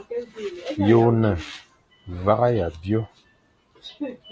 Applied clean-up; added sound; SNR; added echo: none; none; none; none.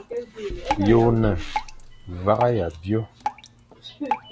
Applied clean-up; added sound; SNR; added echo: none; Knock + Drip; 8 dB; none.